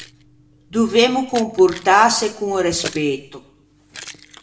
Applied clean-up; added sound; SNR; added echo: none; Keys jangling; 18 dB; reverberation time 0.6 s.